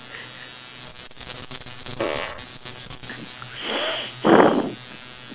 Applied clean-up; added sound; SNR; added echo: none; Fart; 3 dB; none.